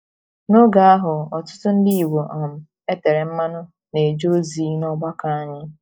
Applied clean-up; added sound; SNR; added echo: neural mask model DeepFilterNet 3.